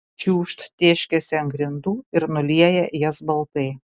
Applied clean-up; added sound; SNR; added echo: none; none; none; none.